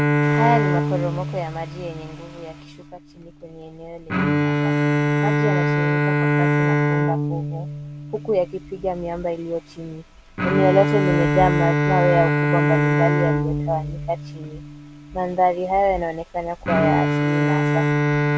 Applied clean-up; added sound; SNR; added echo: none; Bowed string instrument; -4 dB; none.